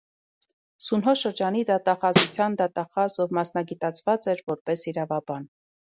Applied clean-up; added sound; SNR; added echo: none; Snare drum; -5 dB; none.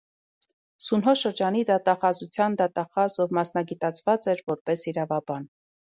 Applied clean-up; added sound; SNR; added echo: none; none; none; none.